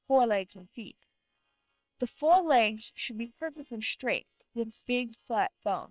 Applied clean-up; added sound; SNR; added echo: neural separator model SepFormer WHAM!.